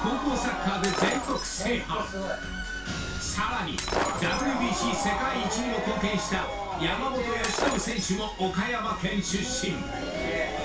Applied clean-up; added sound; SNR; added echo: none; Shatter; 5 dB; reverberation time 0.3 s.